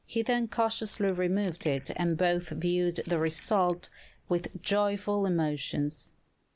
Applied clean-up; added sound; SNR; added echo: neural mask model Resemble Enhance denoiser.